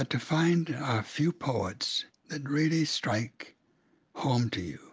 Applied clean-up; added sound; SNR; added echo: none; none; none; none.